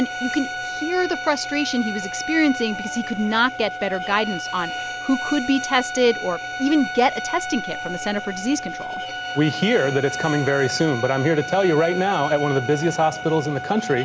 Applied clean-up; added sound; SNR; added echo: none; Bowed string instrument; 8 dB; none.